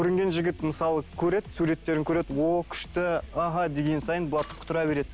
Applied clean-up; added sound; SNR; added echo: none; Printer; 16 dB; none.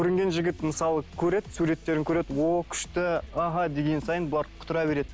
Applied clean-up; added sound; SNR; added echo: none; none; none; none.